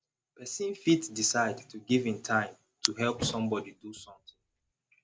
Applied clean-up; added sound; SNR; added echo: none; Thump, thud; 11 dB; none.